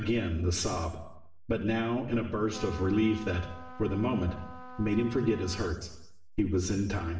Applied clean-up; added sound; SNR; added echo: none; Trumpet; 16 dB; reverberation time 0.8 s.